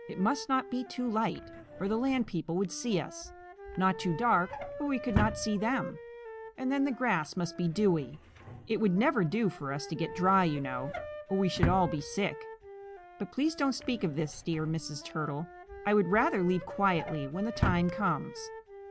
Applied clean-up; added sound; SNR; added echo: none; Wind instrument, woodwind instrument + Drawer open or close; 9 dB; none.